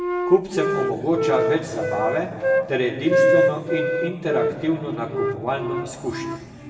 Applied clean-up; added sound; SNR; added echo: none; Wind instrument, woodwind instrument; -1 dB; reverberation time 2.0 s.